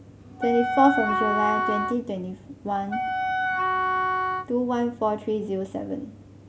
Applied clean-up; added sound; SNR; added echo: none; Wind instrument, woodwind instrument; -1 dB; none.